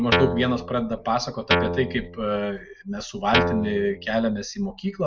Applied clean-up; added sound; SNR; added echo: none; Guitar; 1 dB; none.